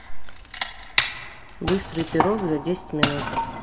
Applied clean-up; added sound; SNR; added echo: none; Wood; 1 dB; none.